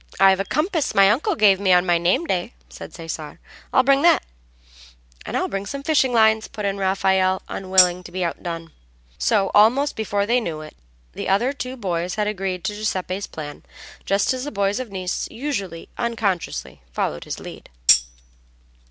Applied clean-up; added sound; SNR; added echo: none; Tambourine; 1 dB; none.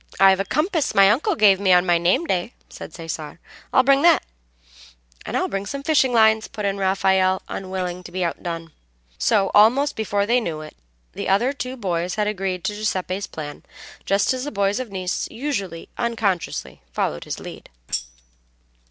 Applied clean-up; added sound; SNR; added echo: neural separator model SepFormer DNS4.